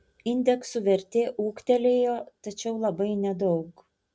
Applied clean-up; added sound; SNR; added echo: none; none; none; none.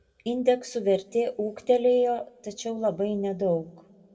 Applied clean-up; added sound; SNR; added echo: none; none; none; reverberation time 1.4 s.